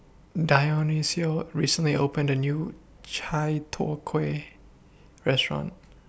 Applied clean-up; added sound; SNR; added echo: none; none; none; none.